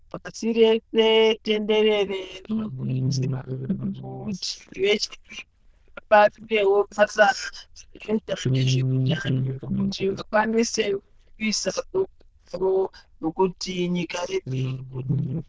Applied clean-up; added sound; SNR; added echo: neural diffusion model UNIVERSE++.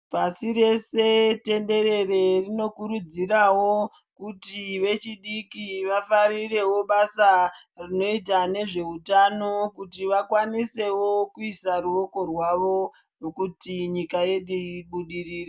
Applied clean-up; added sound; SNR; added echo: none; none; none; none.